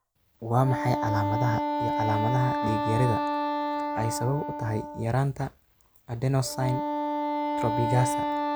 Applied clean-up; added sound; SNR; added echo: none; Wind instrument, woodwind instrument; 1 dB; none.